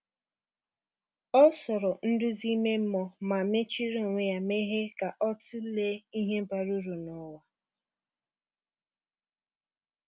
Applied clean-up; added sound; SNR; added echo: none; none; none; none.